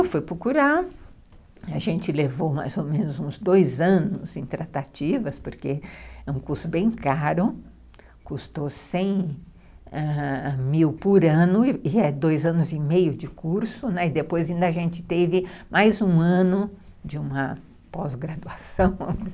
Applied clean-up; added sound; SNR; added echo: none; none; none; none.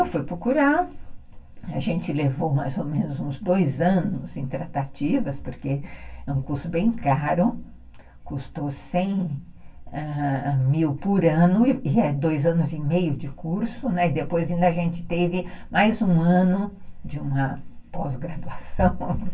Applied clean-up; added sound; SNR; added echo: none; none; none; reverberation time 0.1 s.